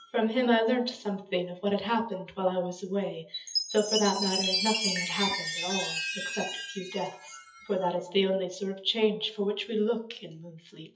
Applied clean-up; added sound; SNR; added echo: classical method WPE with log-MMSE.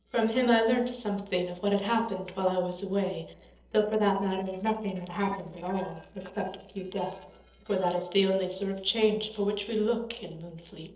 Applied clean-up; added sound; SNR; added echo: neural separator model SepFormer DNS4.